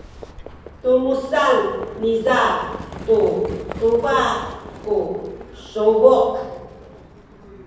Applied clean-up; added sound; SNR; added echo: none; Livestock, farm animals, working animals; 16 dB; reverberation time 1.1 s.